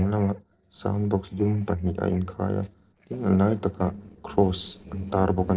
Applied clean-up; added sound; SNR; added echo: neural separator model SepFormer DNS4.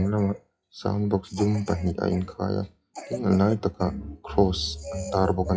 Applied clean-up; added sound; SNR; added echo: classical method WPE with log-MMSE.